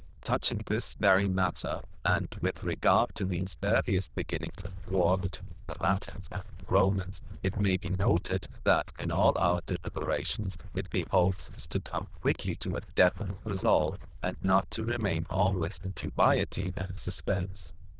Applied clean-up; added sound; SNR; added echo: neural diffusion model UNIVERSE++.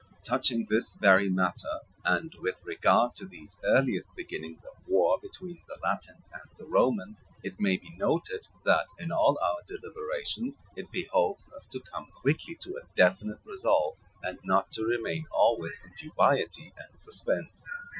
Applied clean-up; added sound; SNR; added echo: classical method Wiener filter.